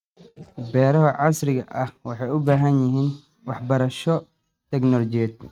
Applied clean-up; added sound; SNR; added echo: neural mask model RNNoise.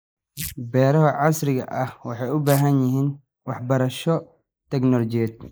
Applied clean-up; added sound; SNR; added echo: neural mask model Resemble Enhance denoiser.